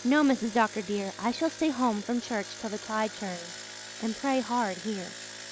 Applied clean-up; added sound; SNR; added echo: none; Engine; 13 dB; none.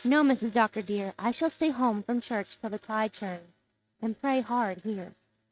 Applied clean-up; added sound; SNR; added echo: neural mask model RNNoise.